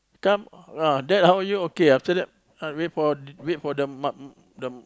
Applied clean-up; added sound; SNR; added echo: none; none; none; none.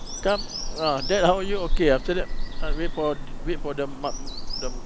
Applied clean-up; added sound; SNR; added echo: none; Bird vocalization, bird call, bird song; 0 dB; none.